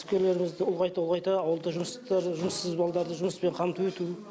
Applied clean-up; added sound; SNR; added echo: none; none; none; none.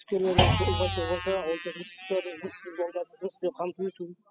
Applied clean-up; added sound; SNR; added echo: classical method spectral subtraction.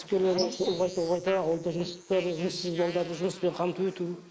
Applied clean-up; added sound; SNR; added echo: neural mask model Resemble Enhance denoiser.